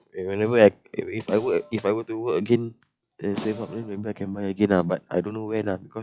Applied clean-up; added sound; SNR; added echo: classical method log-MMSE.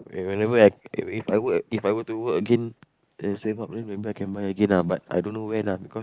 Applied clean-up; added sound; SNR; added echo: neural mask model Resemble Enhance denoiser.